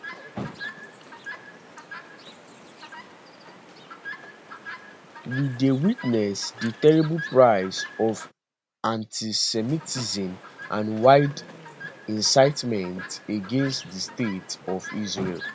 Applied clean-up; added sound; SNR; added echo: none; Chirp, tweet; 15 dB; none.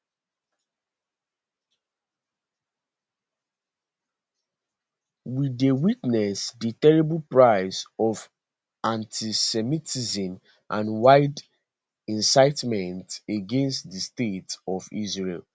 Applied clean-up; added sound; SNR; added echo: none; none; none; none.